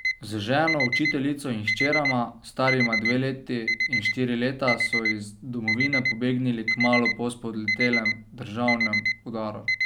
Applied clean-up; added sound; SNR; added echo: none; Alarm; 1 dB; none.